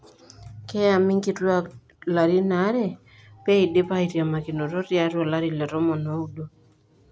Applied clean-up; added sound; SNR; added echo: none; none; none; none.